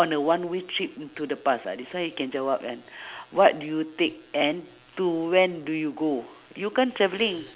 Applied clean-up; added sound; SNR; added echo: none; none; none; none.